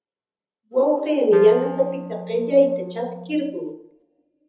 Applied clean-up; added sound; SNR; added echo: none; Wind instrument, woodwind instrument; 14 dB; reverberation time 0.7 s.